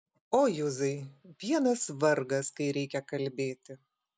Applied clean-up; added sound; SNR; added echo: none; none; none; none.